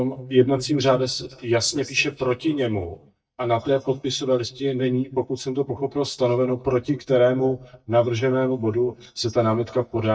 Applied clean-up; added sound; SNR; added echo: neural mask model DeepFilterNet 3.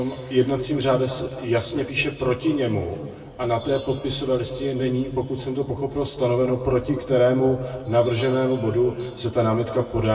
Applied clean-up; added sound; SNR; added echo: none; Wind chime; 15 dB; reverberation time 1.8 s.